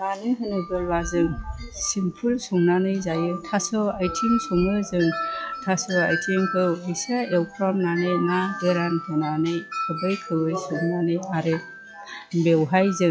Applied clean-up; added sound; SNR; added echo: classical method log-MMSE.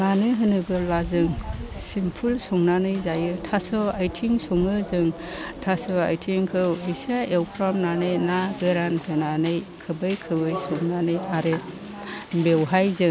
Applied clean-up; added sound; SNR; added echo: none; none; none; none.